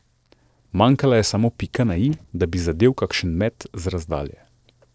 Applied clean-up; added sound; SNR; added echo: neural separator model SepFormer DNS4.